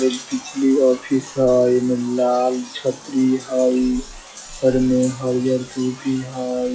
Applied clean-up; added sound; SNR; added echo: classical method log-MMSE.